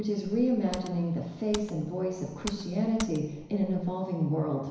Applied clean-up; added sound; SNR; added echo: none; Computer keyboard; 15 dB; reverberation time 1.0 s.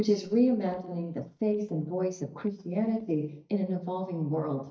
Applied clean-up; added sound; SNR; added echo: neural mask model DeepFilterNet 3.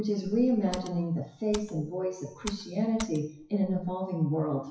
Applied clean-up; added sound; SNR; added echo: classical method WPE with log-MMSE.